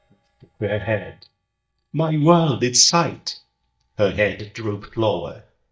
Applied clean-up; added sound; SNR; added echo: neural mask model DeepFilterNet 3.